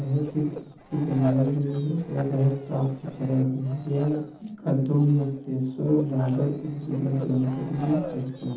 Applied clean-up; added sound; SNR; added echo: neural separator model SepFormer DNS4.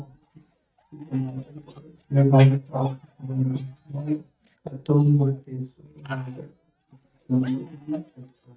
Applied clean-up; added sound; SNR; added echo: neural mask model DeepFilterNet 3.